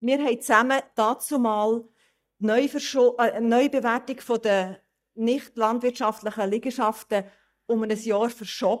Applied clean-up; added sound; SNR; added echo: neural mask model DeepFilterNet 3.